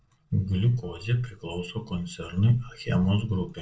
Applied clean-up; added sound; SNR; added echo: neural separator model SepFormer DNS4.